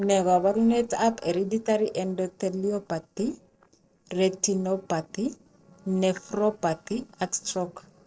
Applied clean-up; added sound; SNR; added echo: neural separator model SepFormer DNS4.